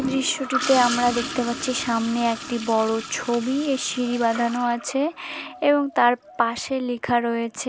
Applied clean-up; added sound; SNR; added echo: none; Toilet flush / Gurgling; 11 dB; none.